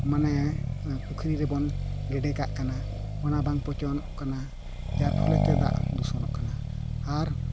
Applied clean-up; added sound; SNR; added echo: none; Accelerating, revving, vroom; -3 dB; none.